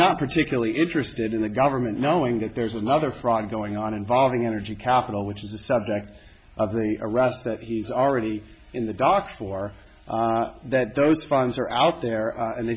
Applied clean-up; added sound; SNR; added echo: none; none; none; none.